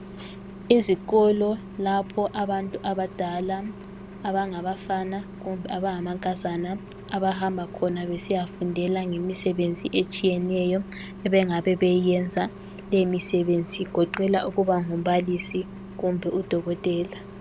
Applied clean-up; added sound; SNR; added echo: none; Engine; 14 dB; none.